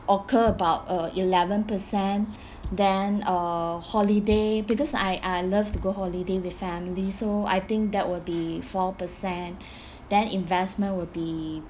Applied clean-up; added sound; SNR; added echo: none; none; none; none.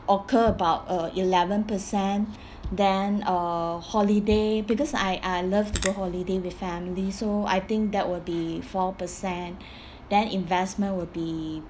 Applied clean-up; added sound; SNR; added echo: none; Crackle; 9 dB; none.